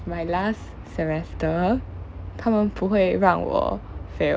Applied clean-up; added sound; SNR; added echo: none; none; none; none.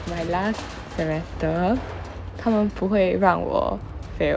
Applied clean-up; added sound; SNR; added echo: none; Crushing; 16 dB; none.